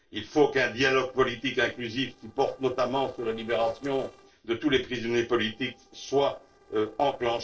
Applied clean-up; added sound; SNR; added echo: neural separator model SepFormer DNS4.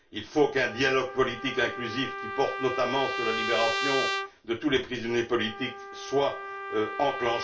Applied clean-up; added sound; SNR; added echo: none; Trumpet; 6 dB; reverberation time 0.3 s.